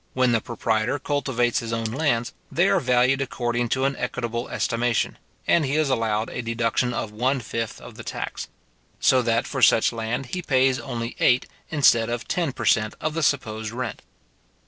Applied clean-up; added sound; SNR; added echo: neural separator model SepFormer DNS4.